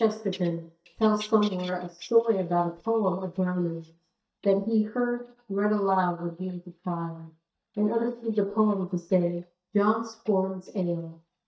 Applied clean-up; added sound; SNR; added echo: neural mask model DeepFilterNet 3.